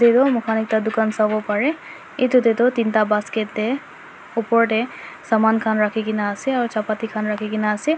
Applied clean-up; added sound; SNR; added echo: none; none; none; none.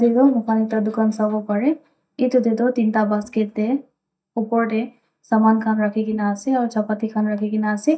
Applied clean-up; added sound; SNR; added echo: neural mask model DeepFilterNet 3.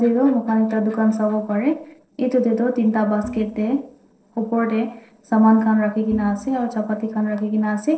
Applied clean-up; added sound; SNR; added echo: neural separator model SepFormer DNS4.